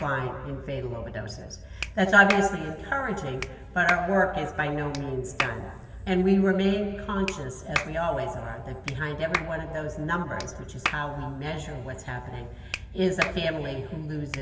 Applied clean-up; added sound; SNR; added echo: none; Clapping; 10 dB; reverberation time 2.2 s.